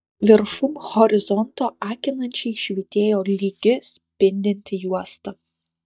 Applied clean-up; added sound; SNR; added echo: neural mask model DeepFilterNet 3.